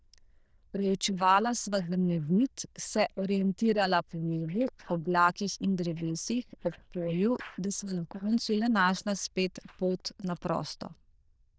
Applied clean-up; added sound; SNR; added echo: neural diffusion model UNIVERSE++.